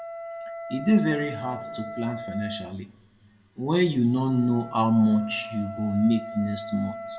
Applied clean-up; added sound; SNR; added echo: none; Wind instrument, woodwind instrument; 12 dB; reverberation time 1.1 s.